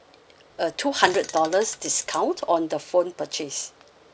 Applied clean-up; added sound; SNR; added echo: none; Fart; 16 dB; none.